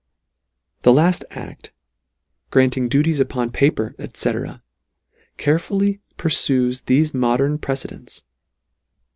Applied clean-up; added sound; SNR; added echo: none; none; none; none.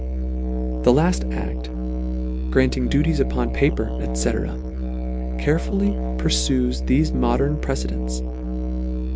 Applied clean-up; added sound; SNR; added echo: none; Musical instrument; 0 dB; none.